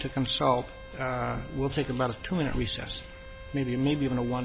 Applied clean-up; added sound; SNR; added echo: none; Bowed string instrument; 18 dB; none.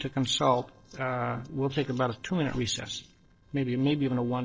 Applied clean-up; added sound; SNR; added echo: neural separator model SepFormer DNS4.